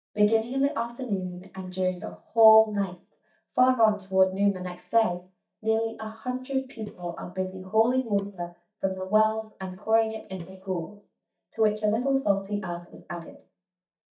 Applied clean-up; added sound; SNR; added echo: neural mask model DeepFilterNet 3.